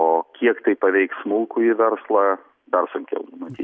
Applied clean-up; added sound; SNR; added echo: none; none; none; none.